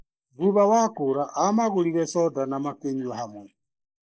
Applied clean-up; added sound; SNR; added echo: neural mask model Resemble Enhance denoiser.